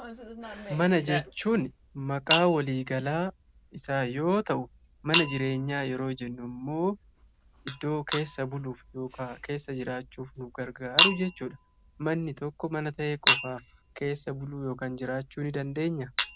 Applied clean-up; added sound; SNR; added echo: none; Chink, clink; 4 dB; none.